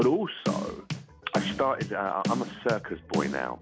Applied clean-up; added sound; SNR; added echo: none; Bass drum / Snare drum; 5 dB; none.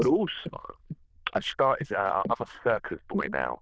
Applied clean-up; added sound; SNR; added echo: neural diffusion model UNIVERSE++.